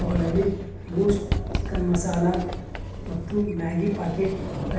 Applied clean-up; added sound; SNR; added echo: none; Sliding door; 4 dB; reverberation time 0.8 s.